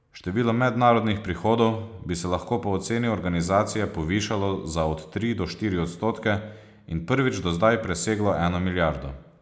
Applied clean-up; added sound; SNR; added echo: none; none; none; none.